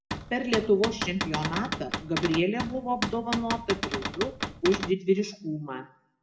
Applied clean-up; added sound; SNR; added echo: none; Cupboard open or close / Door; 5 dB; reverberation time 0.4 s.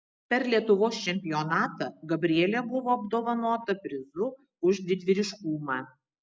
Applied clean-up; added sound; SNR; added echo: none; none; none; none.